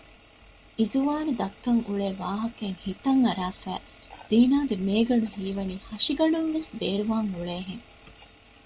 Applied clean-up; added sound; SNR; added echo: none; none; none; none.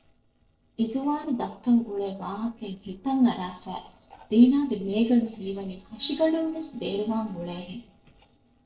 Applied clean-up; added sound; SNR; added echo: neural separator model SepFormer DNS4.